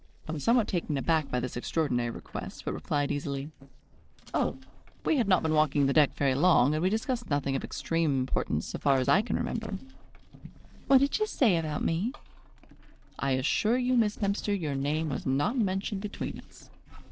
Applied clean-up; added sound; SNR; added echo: neural separator model SepFormer DNS4.